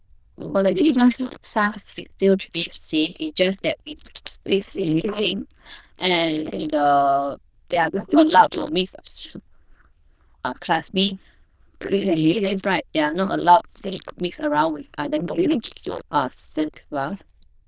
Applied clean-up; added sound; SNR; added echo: neural diffusion model UNIVERSE++.